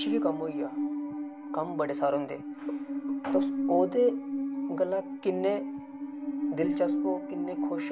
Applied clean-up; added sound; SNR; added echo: none; Musical instrument; 1 dB; none.